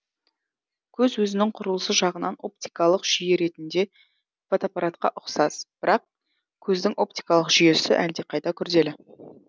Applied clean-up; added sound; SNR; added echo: none; none; none; none.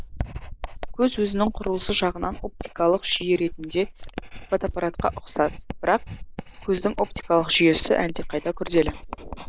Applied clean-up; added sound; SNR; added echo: neural mask model Resemble Enhance denoiser.